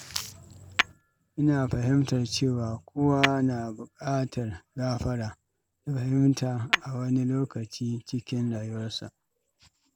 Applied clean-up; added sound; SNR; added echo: none; Tap / Hammer; 7 dB; none.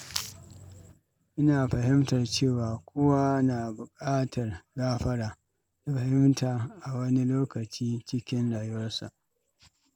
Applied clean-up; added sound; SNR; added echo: none; none; none; none.